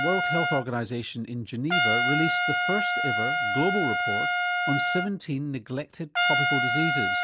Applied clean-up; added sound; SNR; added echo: none; Trumpet; -4 dB; none.